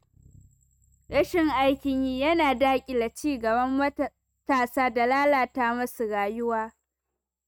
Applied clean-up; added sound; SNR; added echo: neural mask model RNNoise.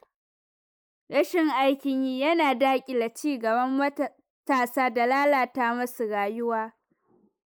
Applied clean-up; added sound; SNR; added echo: neural mask model Resemble Enhance denoiser.